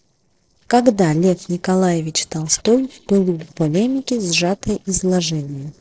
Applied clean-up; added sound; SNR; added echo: neural separator model SepFormer DNS4.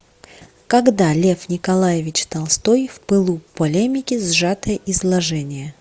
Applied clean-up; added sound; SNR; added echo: none; none; none; none.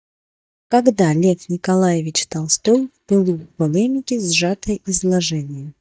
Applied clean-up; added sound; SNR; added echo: neural mask model DeepFilterNet 3.